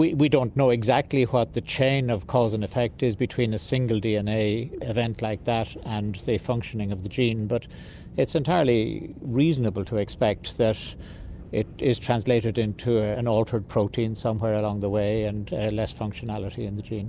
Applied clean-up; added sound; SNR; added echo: none; none; none; none.